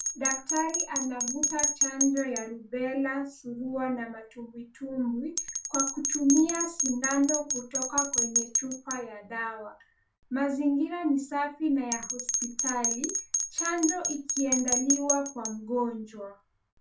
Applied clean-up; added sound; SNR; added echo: none; Bell; 2 dB; reverberation time 0.2 s.